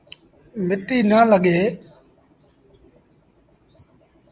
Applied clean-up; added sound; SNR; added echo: none; none; none; none.